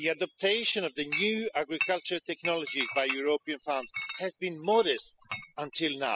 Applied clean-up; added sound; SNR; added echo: classical method spectral subtraction.